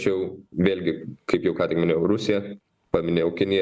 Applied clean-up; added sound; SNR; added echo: none; none; none; none.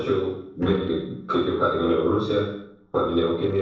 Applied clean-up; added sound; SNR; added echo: neural separator model SepFormer DNS4.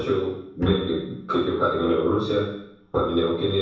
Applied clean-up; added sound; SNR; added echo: none; Bowed string instrument; 12 dB; reverberation time 0.7 s.